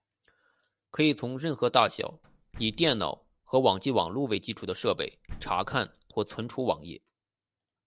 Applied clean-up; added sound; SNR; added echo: neural separator model SepFormer DNS4.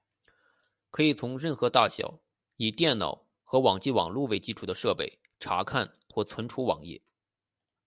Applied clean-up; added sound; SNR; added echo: none; none; none; none.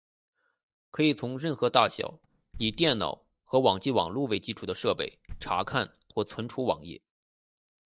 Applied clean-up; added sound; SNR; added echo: neural mask model DeepFilterNet 3.